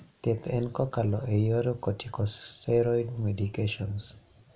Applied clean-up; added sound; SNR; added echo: none; none; none; none.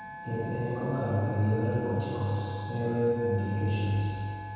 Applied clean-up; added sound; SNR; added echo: none; Wind instrument, woodwind instrument; 13 dB; reverberation time 2.1 s.